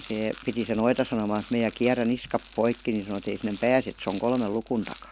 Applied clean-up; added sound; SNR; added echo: none; Rattle; 18 dB; none.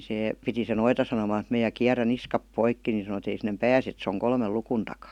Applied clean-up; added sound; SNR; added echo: none; none; none; none.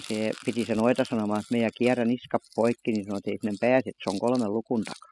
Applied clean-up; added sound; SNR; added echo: classical method spectral subtraction.